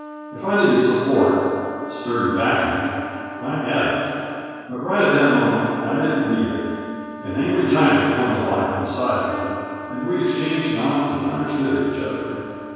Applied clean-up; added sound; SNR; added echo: none; Trumpet; 13 dB; reverberation time 2.2 s.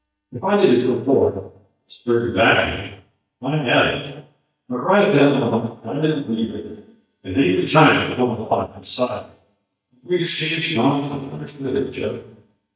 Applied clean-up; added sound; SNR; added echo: neural mask model DeepFilterNet 3.